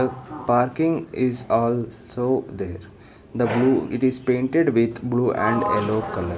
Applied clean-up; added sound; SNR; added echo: none; Sliding door; 11 dB; none.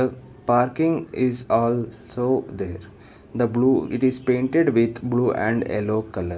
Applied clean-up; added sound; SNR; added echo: none; none; none; none.